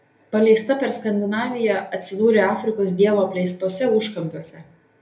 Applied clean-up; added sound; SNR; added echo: none; none; none; reverberation time 0.3 s.